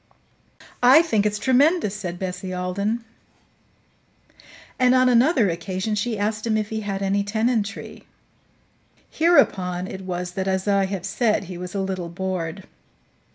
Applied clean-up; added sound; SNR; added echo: none; none; none; none.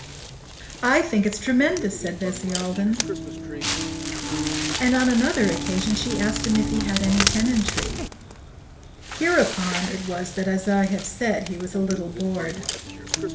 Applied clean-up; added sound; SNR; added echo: none; Crackle; 5 dB; reverberation time 1.3 s.